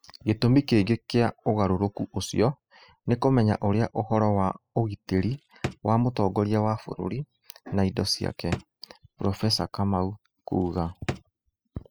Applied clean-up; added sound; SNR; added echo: classical method spectral subtraction.